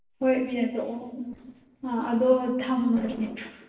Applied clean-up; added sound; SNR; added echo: neural separator model SepFormer DNS4.